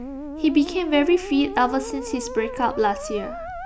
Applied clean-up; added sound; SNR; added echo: none; Musical instrument; 10 dB; none.